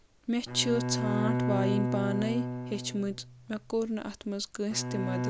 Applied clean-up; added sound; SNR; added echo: none; Bowed string instrument; 1 dB; none.